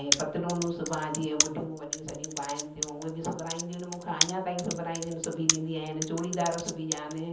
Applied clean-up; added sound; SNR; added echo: none; Computer keyboard; 1 dB; reverberation time 0.7 s.